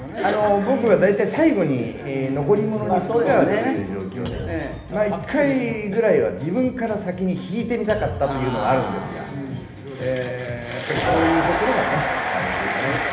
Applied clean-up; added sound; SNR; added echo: none; Thump, thud; 15 dB; reverberation time 1.0 s.